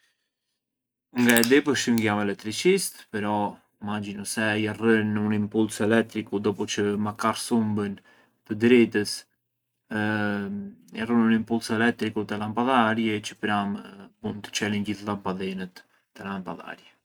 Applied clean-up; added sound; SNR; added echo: neural mask model Resemble Enhance denoiser.